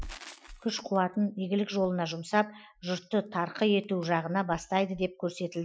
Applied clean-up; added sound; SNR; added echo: classical method Wiener filter.